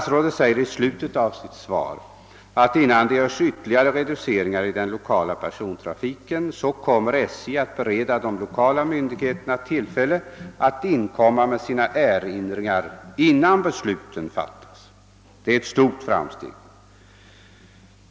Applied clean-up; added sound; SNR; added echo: none; none; none; none.